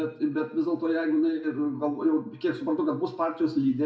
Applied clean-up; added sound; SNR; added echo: none; none; none; reverberation time 0.6 s.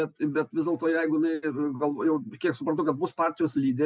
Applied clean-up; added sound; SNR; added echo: none; none; none; none.